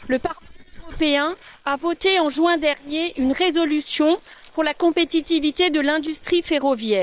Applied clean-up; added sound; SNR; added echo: neural separator model SepFormer WHAM!.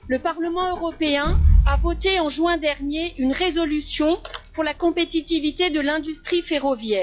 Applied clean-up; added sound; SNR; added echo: classical method log-MMSE.